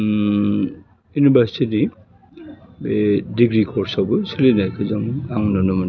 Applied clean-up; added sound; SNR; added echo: none; none; none; none.